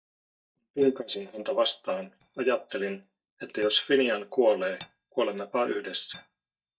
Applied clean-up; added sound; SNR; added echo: neural mask model DeepFilterNet 3.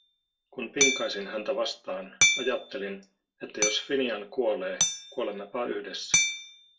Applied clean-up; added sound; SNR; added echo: none; Hammer; -1 dB; reverberation time 0.3 s.